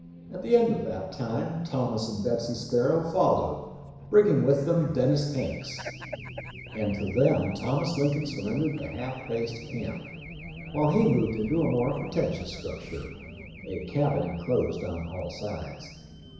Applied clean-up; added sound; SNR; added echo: none; Race car, auto racing / Alarm; 14 dB; reverberation time 1.0 s.